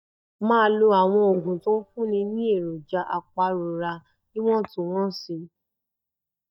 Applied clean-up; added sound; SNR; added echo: neural mask model DeepFilterNet 3.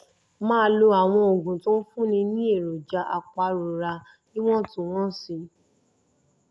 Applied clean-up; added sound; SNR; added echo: none; none; none; none.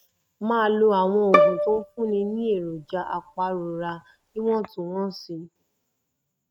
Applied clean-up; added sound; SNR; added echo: neural mask model RNNoise.